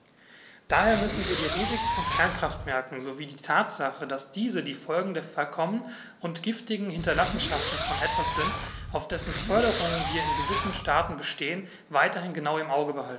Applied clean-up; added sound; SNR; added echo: none; Fireworks; -3 dB; none.